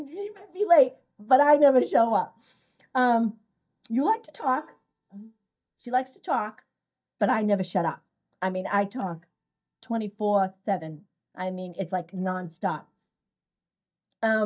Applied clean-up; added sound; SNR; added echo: neural mask model DeepFilterNet 3.